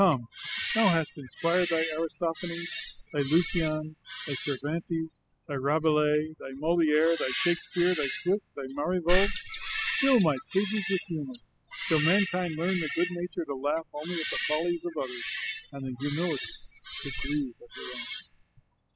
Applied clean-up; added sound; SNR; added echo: classical method spectral subtraction.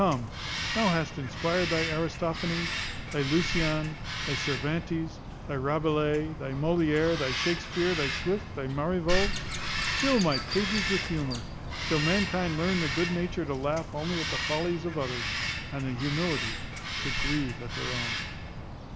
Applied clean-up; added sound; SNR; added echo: none; Bird vocalization, bird call, bird song; 3 dB; none.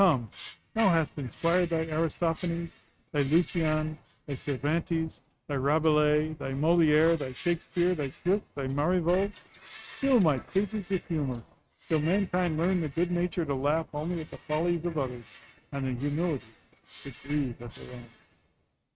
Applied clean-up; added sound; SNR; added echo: neural mask model RNNoise.